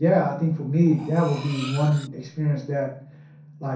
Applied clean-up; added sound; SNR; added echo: none; Cutlery, silverware; 17 dB; reverberation time 0.6 s.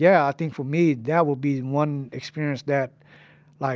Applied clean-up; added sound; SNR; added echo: none; none; none; none.